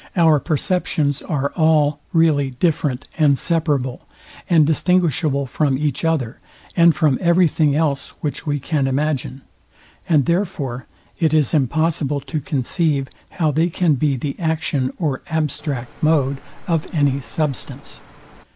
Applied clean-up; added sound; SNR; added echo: none; Cricket; 18 dB; none.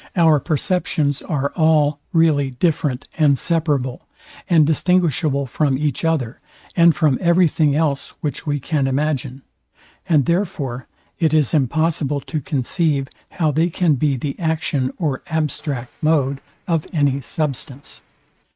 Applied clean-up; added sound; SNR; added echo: neural mask model RNNoise.